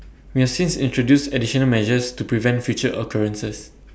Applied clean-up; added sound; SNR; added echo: none; none; none; none.